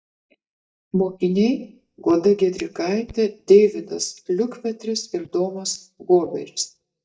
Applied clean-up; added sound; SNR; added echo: neural mask model DeepFilterNet 3.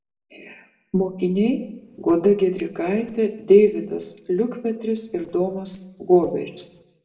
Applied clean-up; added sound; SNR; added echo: neural separator model SepFormer DNS4.